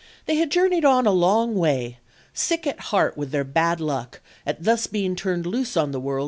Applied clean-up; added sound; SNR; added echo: none; none; none; none.